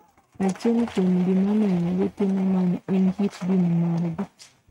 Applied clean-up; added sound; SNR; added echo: neural mask model RNNoise.